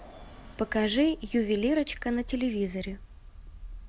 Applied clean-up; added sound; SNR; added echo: none; Bus; 20 dB; none.